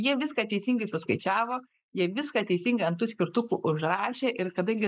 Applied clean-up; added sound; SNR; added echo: neural mask model Resemble Enhance denoiser.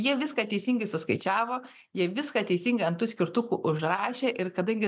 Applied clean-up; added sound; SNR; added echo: none; none; none; none.